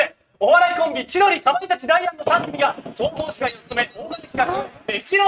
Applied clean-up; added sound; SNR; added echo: neural mask model RNNoise.